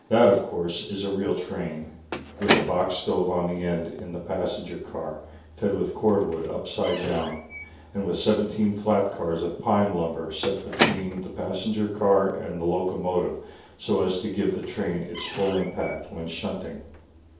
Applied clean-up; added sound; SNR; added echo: none; Squeak / Slam / Wood; 10 dB; reverberation time 0.7 s.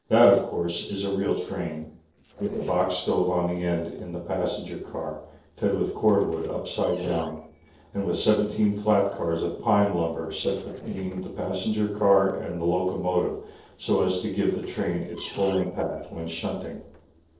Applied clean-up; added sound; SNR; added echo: neural separator model SepFormer DNS4.